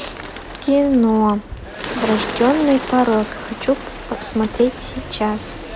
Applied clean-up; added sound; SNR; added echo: none; Bird; 10 dB; none.